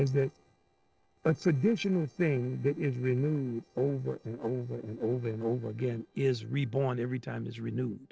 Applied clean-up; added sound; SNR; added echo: neural separator model SepFormer DNS4.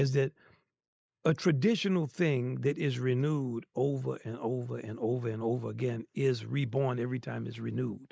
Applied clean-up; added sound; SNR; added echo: neural mask model Resemble Enhance denoiser.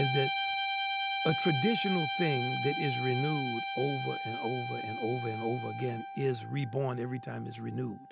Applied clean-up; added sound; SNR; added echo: none; Guitar; 1 dB; none.